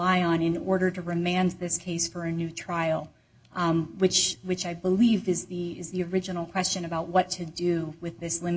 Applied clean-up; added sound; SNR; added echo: none; none; none; none.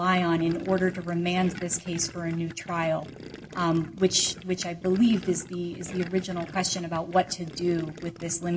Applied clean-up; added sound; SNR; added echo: none; Gurgling; 16 dB; none.